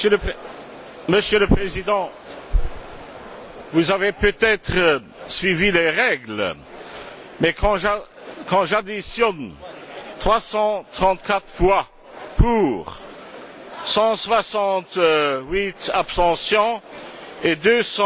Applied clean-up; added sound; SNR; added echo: none; none; none; none.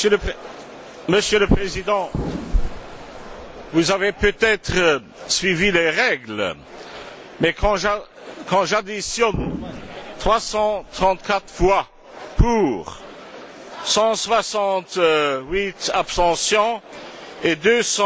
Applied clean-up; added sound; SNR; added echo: none; Explosion; 12 dB; none.